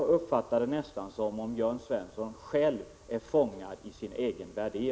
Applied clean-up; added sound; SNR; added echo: none; none; none; none.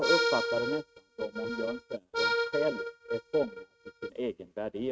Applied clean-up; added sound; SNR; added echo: neural mask model RNNoise.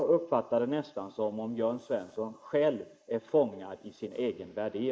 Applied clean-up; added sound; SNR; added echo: neural mask model Resemble Enhance denoiser.